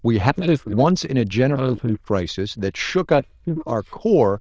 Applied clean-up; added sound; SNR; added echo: neural diffusion model UNIVERSE++.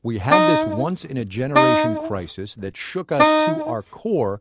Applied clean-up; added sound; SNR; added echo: none; Wind instrument, woodwind instrument; -5 dB; none.